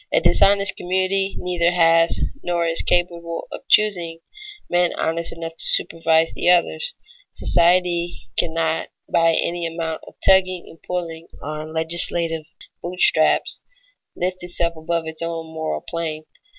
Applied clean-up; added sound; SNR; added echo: none; none; none; none.